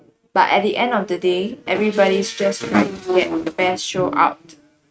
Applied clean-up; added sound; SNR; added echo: neural mask model RNNoise.